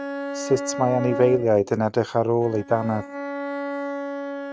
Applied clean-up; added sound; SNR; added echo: neural mask model RNNoise.